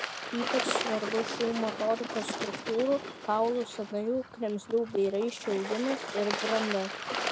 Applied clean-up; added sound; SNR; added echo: none; Water / Bird; 5 dB; none.